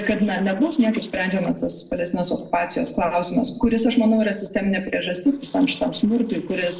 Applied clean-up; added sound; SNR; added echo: neural separator model SepFormer DNS4.